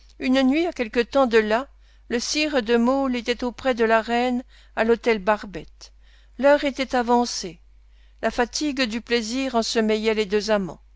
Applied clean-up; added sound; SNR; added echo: none; none; none; none.